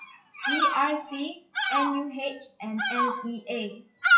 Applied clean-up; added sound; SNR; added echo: classical method WPE with log-MMSE.